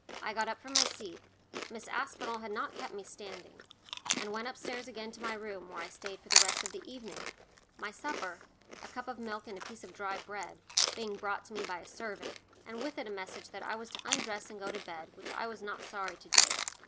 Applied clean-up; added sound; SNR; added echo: none; Chewing, mastication; -4 dB; none.